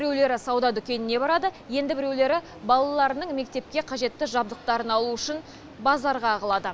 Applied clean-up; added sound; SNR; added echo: none; none; none; none.